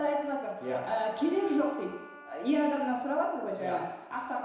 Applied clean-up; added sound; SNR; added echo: none; Wind instrument, woodwind instrument; 20 dB; reverberation time 1.0 s.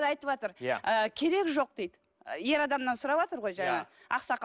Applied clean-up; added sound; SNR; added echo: none; none; none; none.